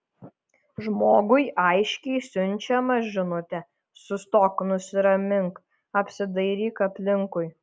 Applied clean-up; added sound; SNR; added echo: none; none; none; none.